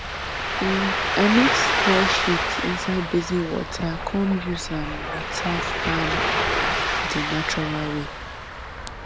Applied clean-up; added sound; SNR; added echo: none; Ocean; -1 dB; none.